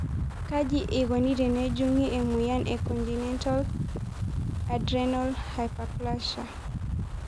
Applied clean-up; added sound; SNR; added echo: none; Wind; 3 dB; none.